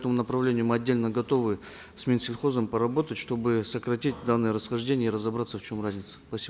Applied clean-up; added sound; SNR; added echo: none; none; none; none.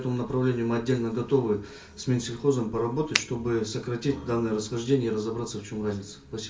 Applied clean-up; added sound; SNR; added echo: none; Finger snapping; 2 dB; reverberation time 0.3 s.